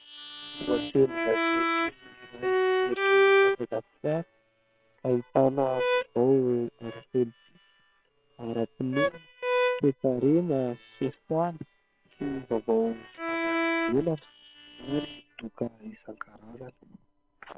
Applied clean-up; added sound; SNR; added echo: neural separator model SepFormer WHAM!.